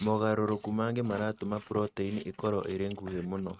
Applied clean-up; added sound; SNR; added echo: neural mask model RNNoise.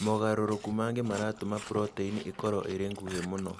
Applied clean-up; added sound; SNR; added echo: none; Chewing, mastication + Walk, footsteps / Siren; 15 dB; none.